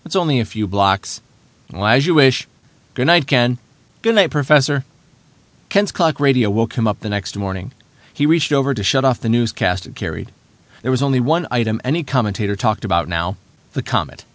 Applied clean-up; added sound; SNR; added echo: none; none; none; none.